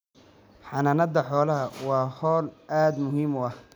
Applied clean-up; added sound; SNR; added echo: none; none; none; none.